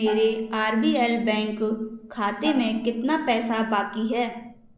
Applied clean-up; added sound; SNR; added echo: none; Gong; 17 dB; none.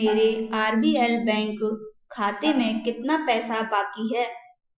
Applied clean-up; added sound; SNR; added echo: classical method Wiener filter.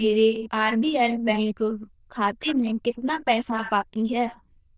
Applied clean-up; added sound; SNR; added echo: neural diffusion model UNIVERSE++.